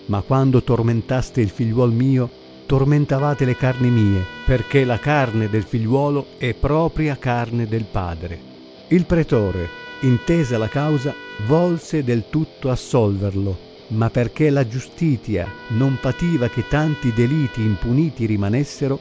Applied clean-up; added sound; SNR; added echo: none; Trumpet + Guitar; 19 dB; none.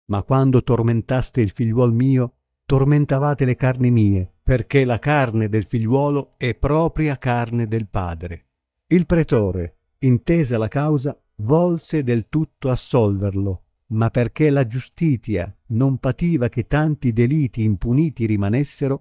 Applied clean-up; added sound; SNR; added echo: neural mask model DeepFilterNet 3.